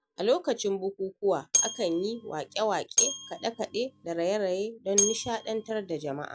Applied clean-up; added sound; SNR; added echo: none; Bell; -1 dB; none.